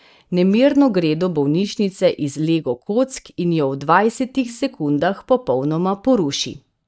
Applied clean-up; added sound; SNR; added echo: neural mask model DeepFilterNet 3.